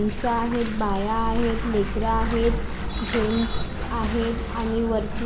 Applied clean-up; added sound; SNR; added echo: none; Bathtub (filling or washing); 6 dB; reverberation time 1.4 s.